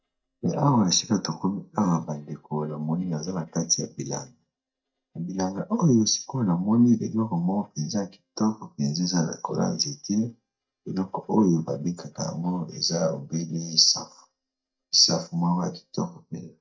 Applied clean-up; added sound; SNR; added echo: neural mask model DeepFilterNet 3.